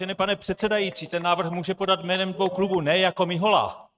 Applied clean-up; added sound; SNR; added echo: neural mask model RNNoise.